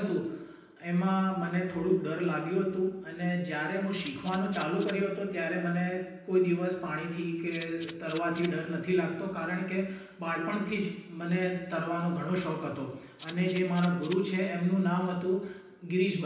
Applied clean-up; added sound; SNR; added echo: none; Rattle (instrument); 17 dB; reverberation time 0.9 s.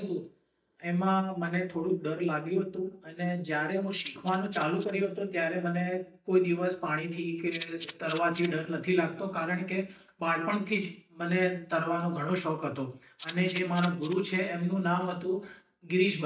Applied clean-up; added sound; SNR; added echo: neural mask model DeepFilterNet 3.